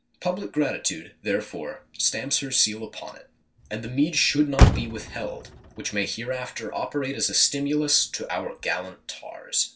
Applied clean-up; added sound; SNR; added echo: none; Motor vehicle (road); 3 dB; reverberation time 0.2 s.